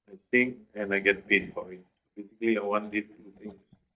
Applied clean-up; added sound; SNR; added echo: neural mask model DeepFilterNet 3.